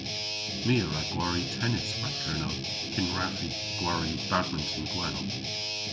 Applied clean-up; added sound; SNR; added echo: none; Guitar; 0 dB; reverberation time 0.6 s.